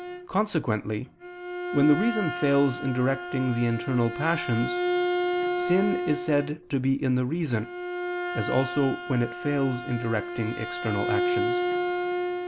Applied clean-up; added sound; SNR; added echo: none; Bowed string instrument; 4 dB; none.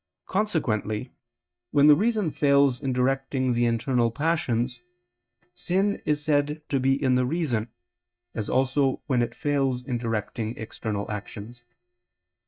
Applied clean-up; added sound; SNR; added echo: neural mask model DeepFilterNet 3.